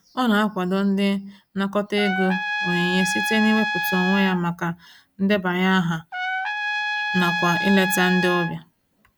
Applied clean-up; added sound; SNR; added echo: none; Trumpet; 3 dB; none.